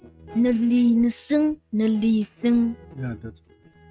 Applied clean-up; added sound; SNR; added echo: neural mask model RNNoise.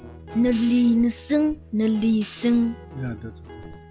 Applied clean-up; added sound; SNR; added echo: none; Hi-hat + Guitar; 17 dB; none.